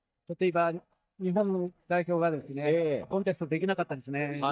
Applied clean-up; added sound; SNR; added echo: neural mask model DeepFilterNet 3.